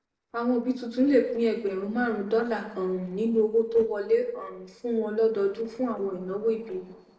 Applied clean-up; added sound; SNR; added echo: neural separator model SepFormer DNS4.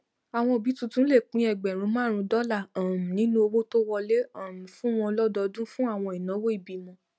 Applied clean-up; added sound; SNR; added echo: none; none; none; none.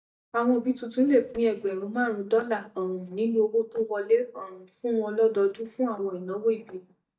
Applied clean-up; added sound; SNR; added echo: neural mask model DeepFilterNet 3.